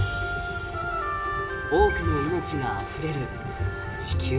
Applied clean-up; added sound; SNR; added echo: none; Wind; 11 dB; reverberation time 1.2 s.